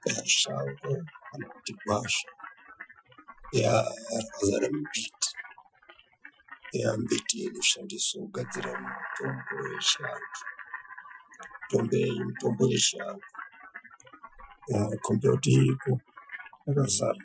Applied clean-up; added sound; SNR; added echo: classical method Wiener filter.